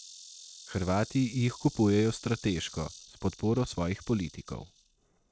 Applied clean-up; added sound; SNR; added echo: neural mask model RNNoise.